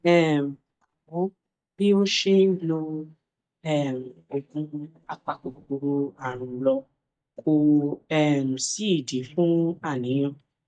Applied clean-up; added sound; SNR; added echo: neural mask model DeepFilterNet 3.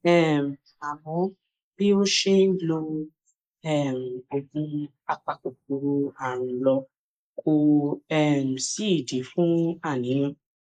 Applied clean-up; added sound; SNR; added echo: neural mask model Resemble Enhance denoiser.